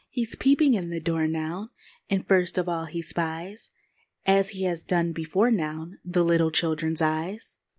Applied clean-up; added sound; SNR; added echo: none; none; none; none.